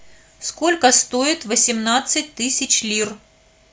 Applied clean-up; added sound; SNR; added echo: none; none; none; none.